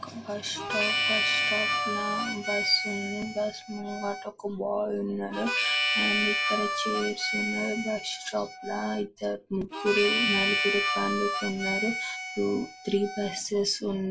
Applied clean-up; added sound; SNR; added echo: none; Harmonica; -1 dB; reverberation time 0.1 s.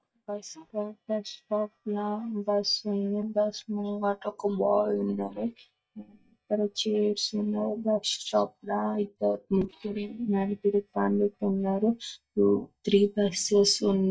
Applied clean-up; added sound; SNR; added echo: neural mask model DeepFilterNet 3.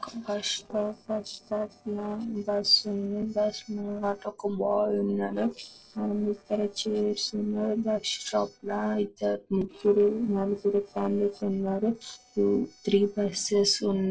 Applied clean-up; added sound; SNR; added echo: neural separator model SepFormer DNS4.